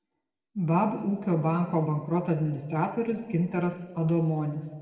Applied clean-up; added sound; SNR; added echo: none; none; none; reverberation time 1.4 s.